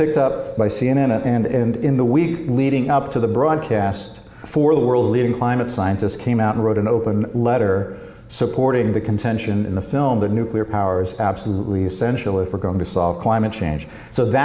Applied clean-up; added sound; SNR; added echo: none; none; none; none.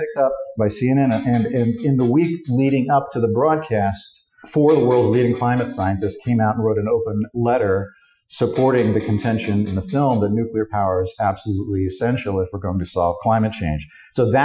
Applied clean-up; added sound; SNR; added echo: classical method Wiener filter.